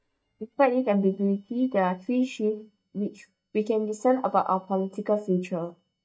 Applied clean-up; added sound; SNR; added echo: neural mask model DeepFilterNet 3.